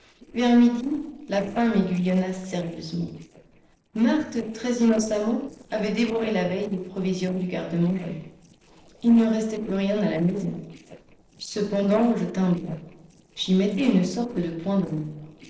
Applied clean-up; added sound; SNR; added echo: neural separator model SepFormer DNS4.